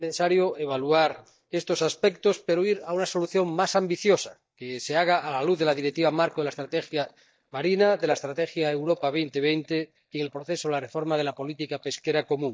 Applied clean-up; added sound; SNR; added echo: neural mask model DeepFilterNet 3.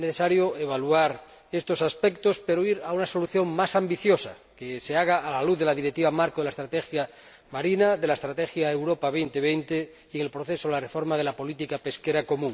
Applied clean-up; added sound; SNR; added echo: none; none; none; none.